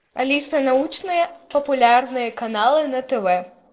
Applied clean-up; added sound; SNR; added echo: neural separator model SepFormer DNS4.